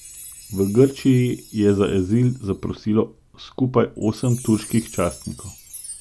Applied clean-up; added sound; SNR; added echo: none; Chime; 14 dB; none.